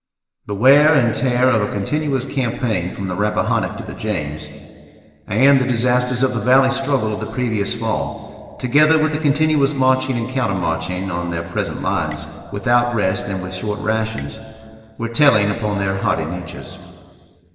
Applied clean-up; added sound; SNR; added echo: neural separator model SepFormer DNS4.